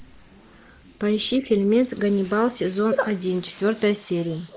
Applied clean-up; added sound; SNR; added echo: neural mask model Resemble Enhance denoiser.